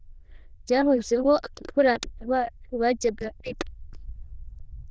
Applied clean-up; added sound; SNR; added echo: neural diffusion model UNIVERSE++.